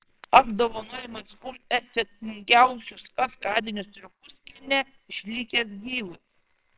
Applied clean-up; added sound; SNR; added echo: neural separator model SepFormer WHAMR!.